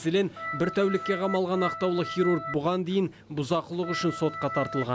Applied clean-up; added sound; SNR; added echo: none; Organ; 8 dB; none.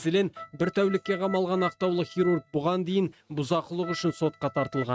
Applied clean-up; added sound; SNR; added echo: neural mask model RNNoise.